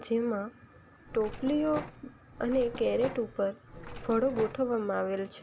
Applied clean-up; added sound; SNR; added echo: none; Mechanisms; 12 dB; none.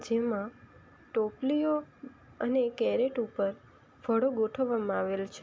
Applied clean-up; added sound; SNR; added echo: none; none; none; none.